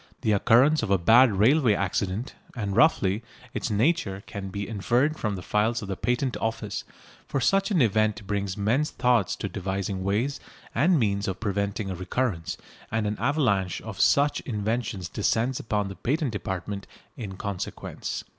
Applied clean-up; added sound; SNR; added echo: none; none; none; none.